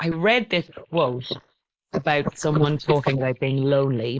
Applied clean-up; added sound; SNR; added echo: neural mask model Resemble Enhance denoiser.